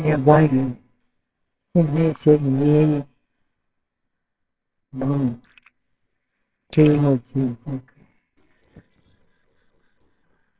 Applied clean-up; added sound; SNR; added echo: neural separator model SepFormer WHAMR!.